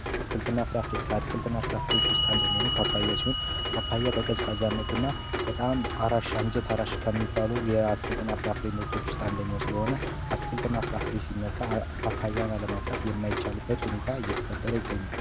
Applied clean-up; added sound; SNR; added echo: none; Clock + Rain; 0 dB; none.